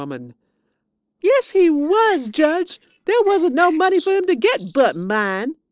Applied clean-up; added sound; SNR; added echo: neural separator model SepFormer DNS4.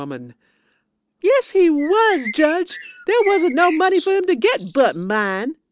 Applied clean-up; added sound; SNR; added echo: none; Bird; 16 dB; none.